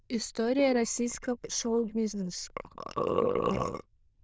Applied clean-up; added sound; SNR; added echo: neural diffusion model UNIVERSE++.